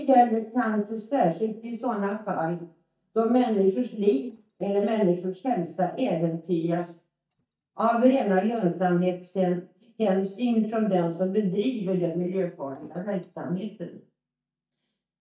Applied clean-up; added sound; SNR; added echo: neural mask model DeepFilterNet 3.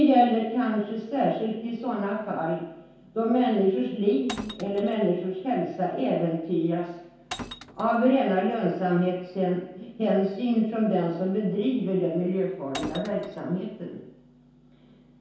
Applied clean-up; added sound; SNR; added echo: none; Glass; 15 dB; reverberation time 0.8 s.